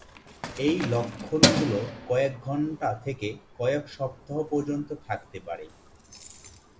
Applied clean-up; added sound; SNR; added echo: none; Keys jangling; 3 dB; none.